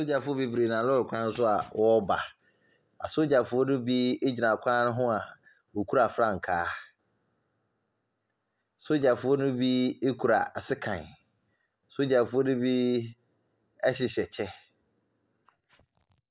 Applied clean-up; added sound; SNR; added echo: none; none; none; none.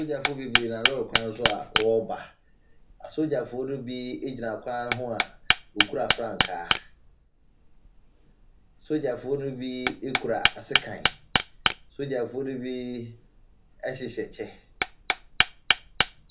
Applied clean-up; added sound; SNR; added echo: none; Hammer; -2 dB; reverberation time 0.3 s.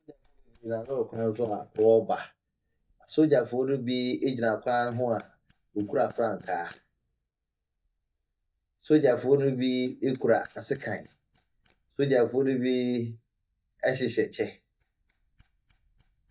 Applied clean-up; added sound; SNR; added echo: neural mask model DeepFilterNet 3.